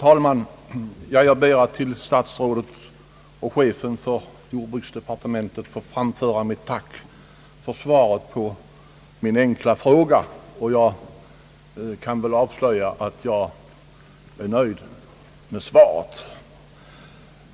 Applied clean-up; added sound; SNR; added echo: none; none; none; none.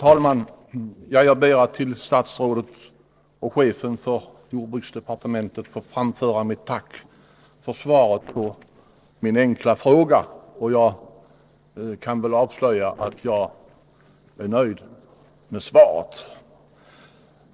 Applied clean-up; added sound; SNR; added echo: neural separator model SepFormer DNS4.